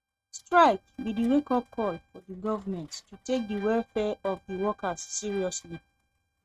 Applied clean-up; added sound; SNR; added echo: neural mask model RNNoise.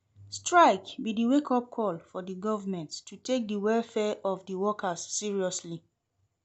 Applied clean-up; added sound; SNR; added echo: none; none; none; none.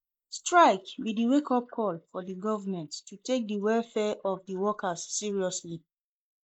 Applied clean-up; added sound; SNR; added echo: neural mask model Resemble Enhance denoiser.